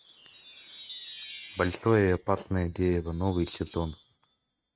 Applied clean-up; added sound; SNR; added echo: neural mask model RNNoise.